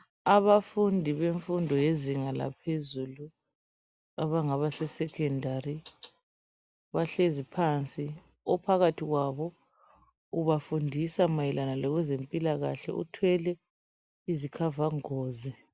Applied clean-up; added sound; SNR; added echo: none; none; none; none.